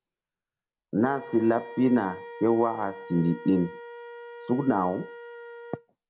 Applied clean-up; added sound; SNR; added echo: none; Wind instrument, woodwind instrument; 15 dB; none.